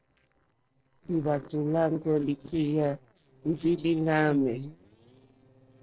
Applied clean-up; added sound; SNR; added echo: neural separator model SepFormer DNS4.